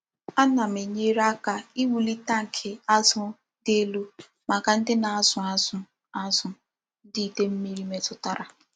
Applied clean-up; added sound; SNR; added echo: none; none; none; none.